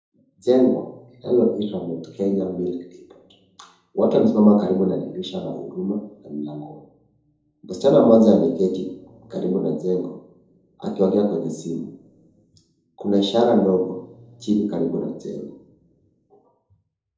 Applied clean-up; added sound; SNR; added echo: none; none; none; reverberation time 2.6 s.